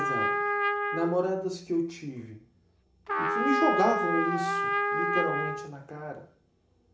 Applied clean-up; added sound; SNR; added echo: none; Trumpet; -2 dB; reverberation time 0.5 s.